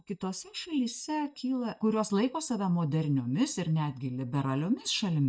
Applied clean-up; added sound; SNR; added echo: neural mask model DeepFilterNet 3.